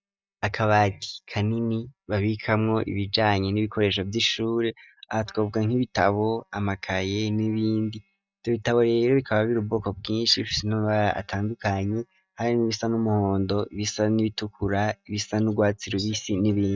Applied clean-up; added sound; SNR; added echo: neural mask model DeepFilterNet 3.